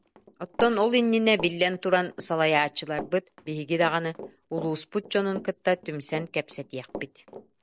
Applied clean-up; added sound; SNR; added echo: none; Run; 16 dB; none.